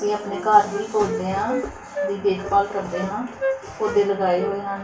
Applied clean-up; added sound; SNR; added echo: none; Wind instrument, woodwind instrument; 9 dB; reverberation time 0.4 s.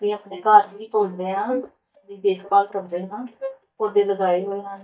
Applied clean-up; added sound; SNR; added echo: neural mask model DeepFilterNet 3.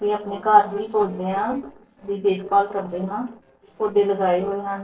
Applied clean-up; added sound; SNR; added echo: neural separator model SepFormer DNS4.